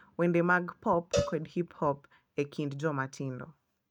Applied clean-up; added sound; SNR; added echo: neural mask model RNNoise.